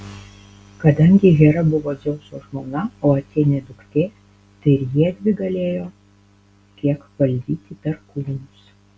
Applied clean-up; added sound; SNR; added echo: none; none; none; none.